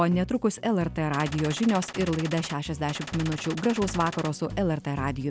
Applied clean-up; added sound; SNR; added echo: none; Gunshot, gunfire; 12 dB; none.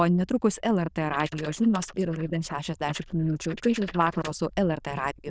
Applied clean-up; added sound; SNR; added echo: neural diffusion model UNIVERSE++.